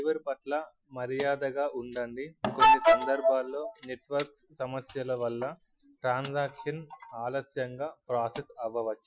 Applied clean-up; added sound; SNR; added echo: classical method Wiener filter.